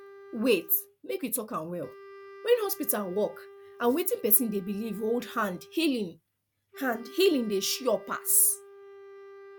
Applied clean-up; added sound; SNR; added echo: none; Wind instrument, woodwind instrument; 19 dB; none.